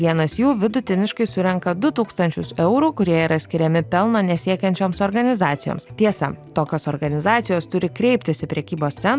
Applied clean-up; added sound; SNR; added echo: none; none; none; none.